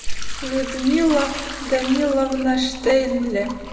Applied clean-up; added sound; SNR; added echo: none; Sink (filling or washing) / Liquid; 13 dB; reverberation time 1.4 s.